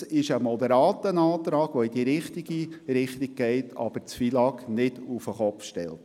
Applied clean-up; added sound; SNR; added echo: none; none; none; none.